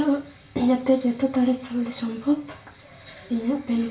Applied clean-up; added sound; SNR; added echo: none; none; none; reverberation time 0.3 s.